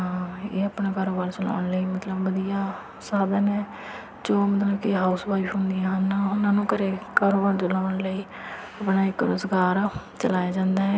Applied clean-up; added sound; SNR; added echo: none; none; none; none.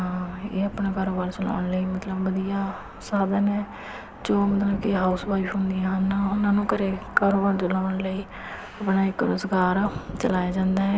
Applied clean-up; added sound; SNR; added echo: none; Thunder; 17 dB; none.